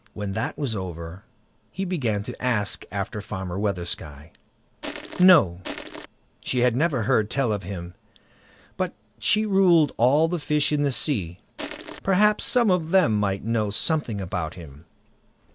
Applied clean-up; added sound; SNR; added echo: none; Crushing; 9 dB; none.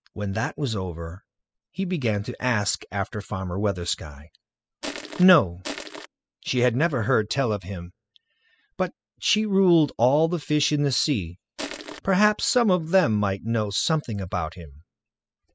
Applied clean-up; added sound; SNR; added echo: classical method spectral subtraction.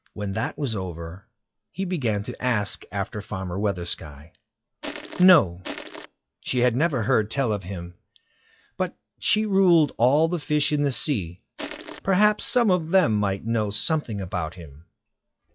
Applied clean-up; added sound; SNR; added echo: classical method log-MMSE.